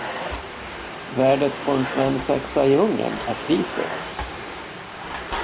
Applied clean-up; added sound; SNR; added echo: none; Domestic sounds, home sounds; 7 dB; none.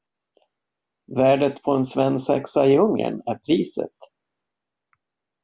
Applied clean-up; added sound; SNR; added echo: none; none; none; none.